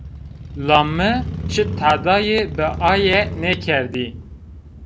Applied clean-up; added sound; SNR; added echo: none; Motorcycle / Crow; 9 dB; none.